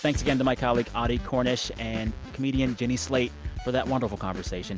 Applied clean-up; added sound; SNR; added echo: none; none; none; none.